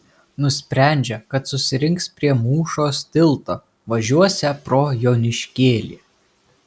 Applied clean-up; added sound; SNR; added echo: none; none; none; none.